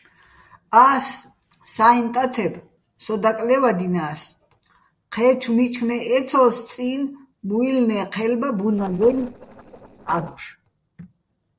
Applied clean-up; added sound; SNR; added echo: neural separator model SepFormer DNS4.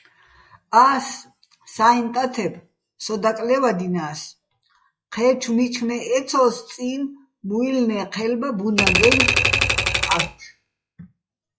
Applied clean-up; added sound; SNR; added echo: classical method log-MMSE.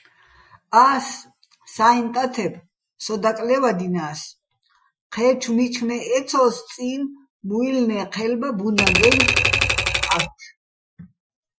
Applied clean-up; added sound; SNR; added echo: classical method Wiener filter.